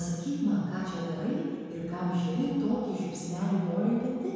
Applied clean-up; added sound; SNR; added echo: none; none; none; reverberation time 1.9 s.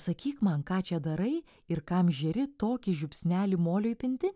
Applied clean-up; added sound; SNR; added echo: none; none; none; none.